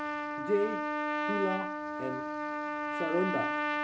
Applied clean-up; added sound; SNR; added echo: none; Trumpet; -2 dB; none.